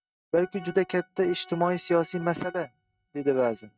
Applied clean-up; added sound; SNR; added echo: neural mask model RNNoise.